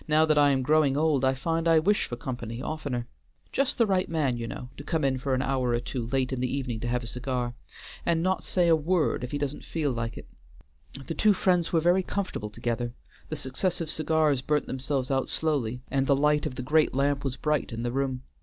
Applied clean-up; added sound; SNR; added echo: none; none; none; none.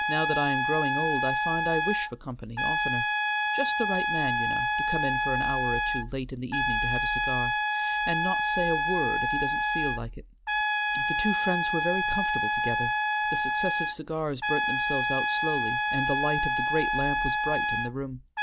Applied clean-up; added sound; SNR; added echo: none; Trumpet; -5 dB; none.